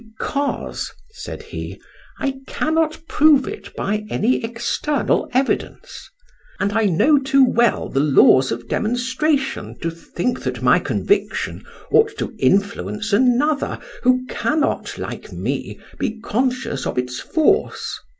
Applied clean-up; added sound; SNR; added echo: none; none; none; none.